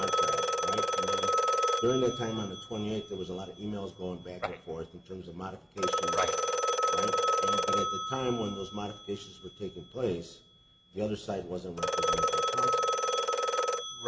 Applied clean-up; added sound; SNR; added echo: none; Telephone; -5 dB; none.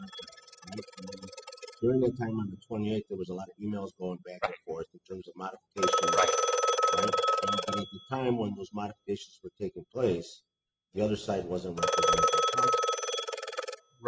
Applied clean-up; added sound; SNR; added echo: classical method spectral subtraction.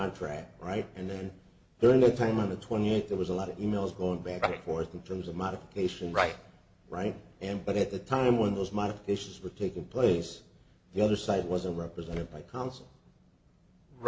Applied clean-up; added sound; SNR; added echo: none; none; none; none.